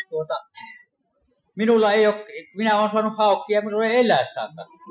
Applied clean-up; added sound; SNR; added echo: classical method Wiener filter.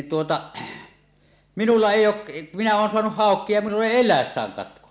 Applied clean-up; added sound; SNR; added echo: none; none; none; none.